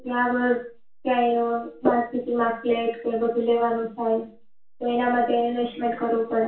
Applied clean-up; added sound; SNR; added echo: none; none; none; reverberation time 0.3 s.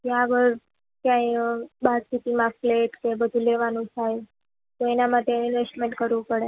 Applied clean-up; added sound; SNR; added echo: none; none; none; none.